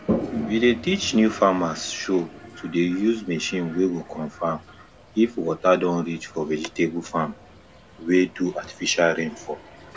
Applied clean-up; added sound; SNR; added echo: none; Toilet flush; 12 dB; none.